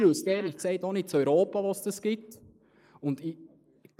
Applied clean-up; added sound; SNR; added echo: neural mask model Resemble Enhance denoiser.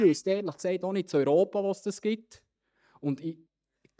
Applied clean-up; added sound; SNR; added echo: neural mask model DeepFilterNet 3.